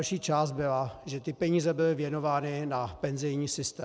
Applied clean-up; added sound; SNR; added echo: none; none; none; none.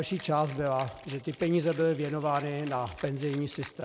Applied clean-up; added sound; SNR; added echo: none; Rattle (instrument); 18 dB; none.